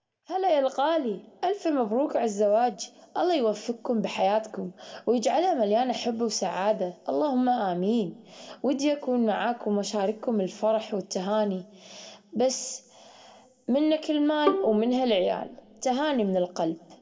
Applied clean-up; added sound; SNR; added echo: none; Bowed string instrument; 7 dB; reverberation time 1.5 s.